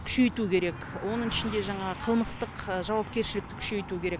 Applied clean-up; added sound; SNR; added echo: none; Car passing by; 15 dB; none.